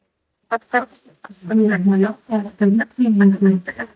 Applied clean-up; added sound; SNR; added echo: neural mask model DeepFilterNet 3.